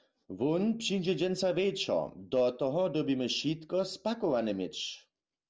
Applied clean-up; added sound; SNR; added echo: none; none; none; none.